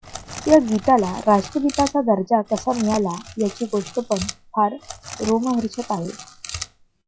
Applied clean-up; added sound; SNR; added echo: classical method log-MMSE.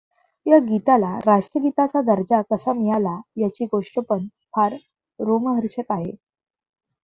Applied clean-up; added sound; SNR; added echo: none; none; none; none.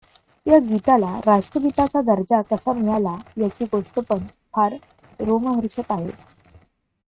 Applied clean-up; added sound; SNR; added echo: neural mask model RNNoise.